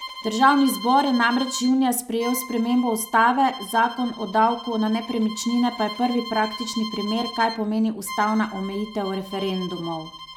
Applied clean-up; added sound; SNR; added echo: none; Bowed string instrument; 14 dB; none.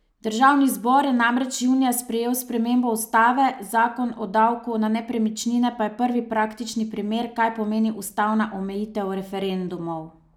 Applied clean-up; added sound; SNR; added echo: none; none; none; none.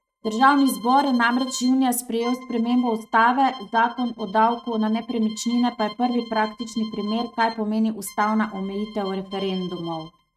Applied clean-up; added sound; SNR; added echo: neural mask model RNNoise.